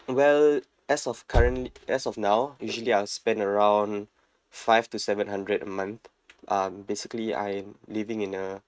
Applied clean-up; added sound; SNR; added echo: neural mask model RNNoise.